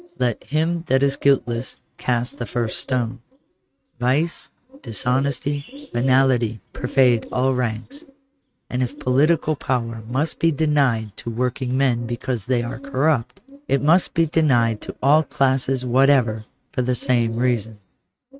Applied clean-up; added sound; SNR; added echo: neural mask model RNNoise.